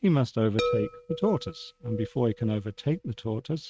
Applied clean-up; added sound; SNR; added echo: neural mask model RNNoise.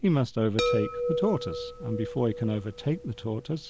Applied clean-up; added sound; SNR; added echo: none; Chime; 5 dB; none.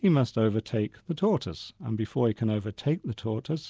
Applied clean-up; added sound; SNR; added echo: none; none; none; none.